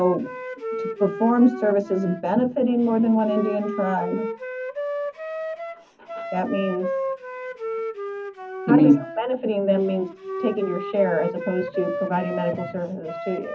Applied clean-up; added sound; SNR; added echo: none; Wind instrument, woodwind instrument; 8 dB; reverberation time 0.4 s.